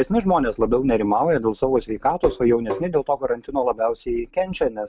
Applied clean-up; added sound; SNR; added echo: none; Tap; 9 dB; none.